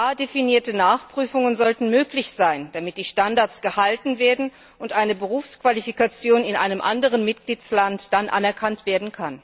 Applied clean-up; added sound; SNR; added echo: none; none; none; none.